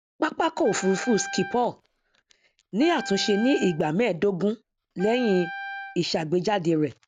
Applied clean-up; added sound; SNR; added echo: none; Wind instrument, woodwind instrument; 13 dB; none.